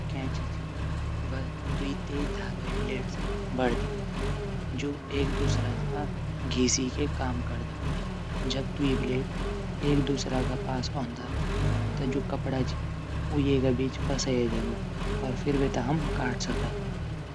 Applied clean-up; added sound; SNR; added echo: none; Accelerating, revving, vroom; -2 dB; none.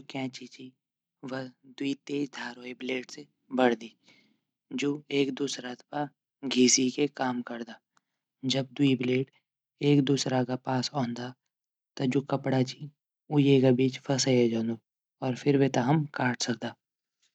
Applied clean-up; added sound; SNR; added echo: none; none; none; none.